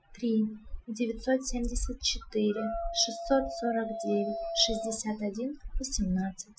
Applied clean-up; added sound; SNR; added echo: classical method Wiener filter.